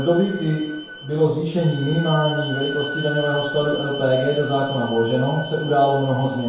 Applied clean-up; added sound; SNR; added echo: none; Bowed string instrument; 11 dB; reverberation time 0.9 s.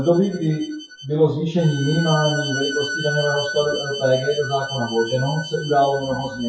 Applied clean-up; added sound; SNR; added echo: classical method WPE with log-MMSE.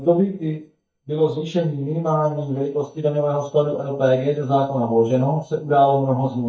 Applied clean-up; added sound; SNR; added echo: neural mask model DeepFilterNet 3.